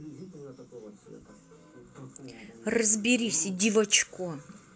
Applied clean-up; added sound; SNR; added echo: none; none; none; none.